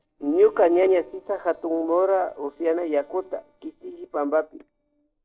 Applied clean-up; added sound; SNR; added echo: neural separator model SepFormer DNS4.